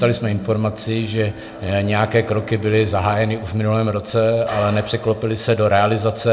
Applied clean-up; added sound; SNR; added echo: none; Bowed string instrument; 20 dB; reverberation time 0.3 s.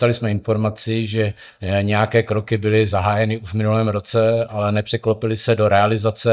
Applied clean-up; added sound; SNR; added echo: neural mask model DeepFilterNet 3.